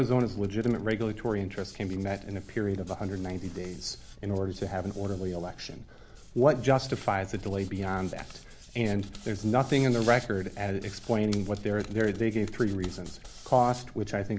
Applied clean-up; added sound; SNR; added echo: none; Hands; 16 dB; none.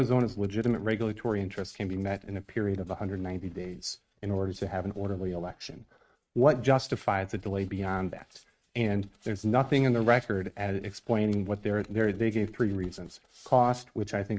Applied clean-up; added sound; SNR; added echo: neural mask model RNNoise.